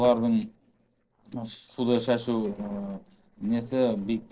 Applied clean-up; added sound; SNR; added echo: neural separator model SepFormer DNS4.